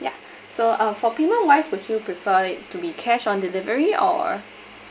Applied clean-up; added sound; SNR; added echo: none; none; none; none.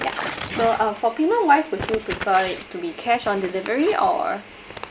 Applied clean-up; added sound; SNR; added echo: none; Crumpling, crinkling / Tearing; 12 dB; none.